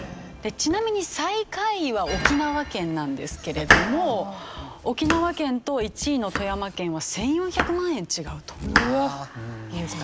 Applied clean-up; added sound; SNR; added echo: none; Domestic sounds, home sounds; 3 dB; none.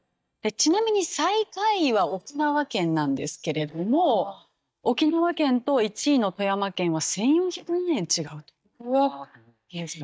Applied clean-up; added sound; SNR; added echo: neural mask model DeepFilterNet 3.